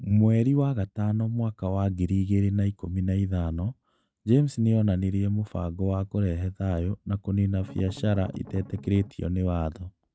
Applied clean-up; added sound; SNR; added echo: neural mask model RNNoise.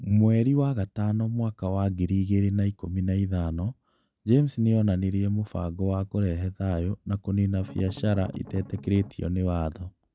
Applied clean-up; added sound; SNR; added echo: none; Strum; 17 dB; none.